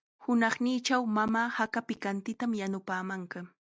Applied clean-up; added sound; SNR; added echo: none; none; none; none.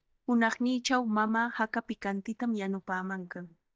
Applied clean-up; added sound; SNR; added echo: neural mask model DeepFilterNet 3.